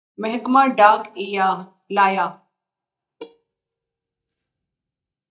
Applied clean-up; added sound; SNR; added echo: neural mask model DeepFilterNet 3.